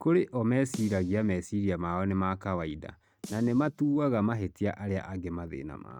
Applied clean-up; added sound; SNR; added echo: neural mask model RNNoise.